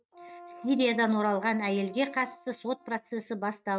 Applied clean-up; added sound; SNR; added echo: neural mask model RNNoise.